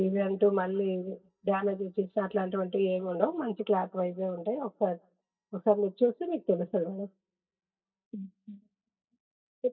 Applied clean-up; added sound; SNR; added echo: neural mask model DeepFilterNet 3.